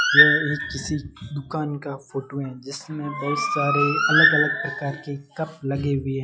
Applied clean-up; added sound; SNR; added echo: classical method log-MMSE.